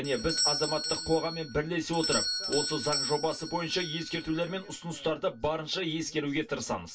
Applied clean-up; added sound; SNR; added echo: none; Doorbell; 5 dB; reverberation time 0.1 s.